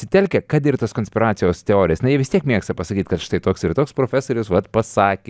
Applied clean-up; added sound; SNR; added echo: none; none; none; none.